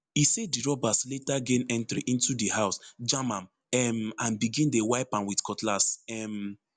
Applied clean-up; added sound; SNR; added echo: none; none; none; none.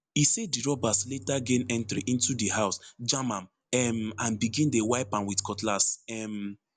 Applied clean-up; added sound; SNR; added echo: none; Bowed string instrument; 17 dB; none.